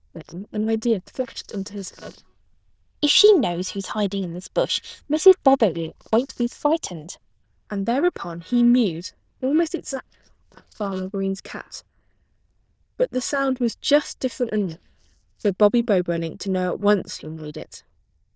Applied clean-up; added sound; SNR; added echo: neural diffusion model UNIVERSE++.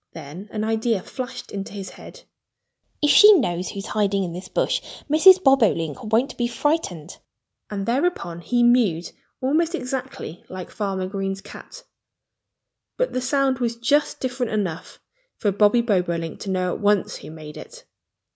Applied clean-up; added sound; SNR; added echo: none; none; none; none.